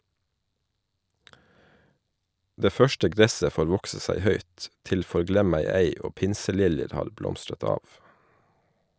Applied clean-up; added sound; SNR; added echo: none; none; none; none.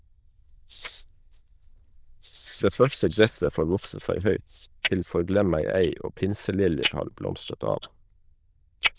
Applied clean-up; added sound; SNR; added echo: neural diffusion model UNIVERSE++.